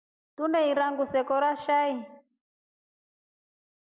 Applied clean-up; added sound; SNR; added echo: none; none; none; none.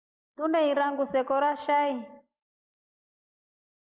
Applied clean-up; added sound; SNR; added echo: neural mask model Resemble Enhance denoiser.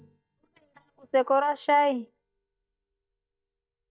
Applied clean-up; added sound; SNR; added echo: neural mask model DeepFilterNet 3.